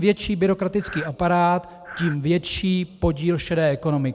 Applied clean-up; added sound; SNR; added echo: none; Breathing; 12 dB; none.